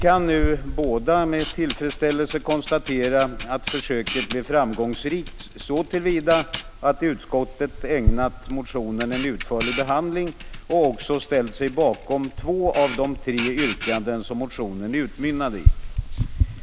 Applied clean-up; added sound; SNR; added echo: none; Camera; 4 dB; none.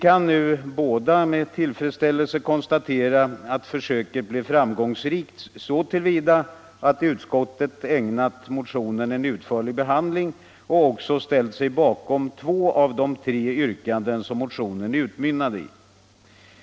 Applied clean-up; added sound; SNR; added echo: none; none; none; none.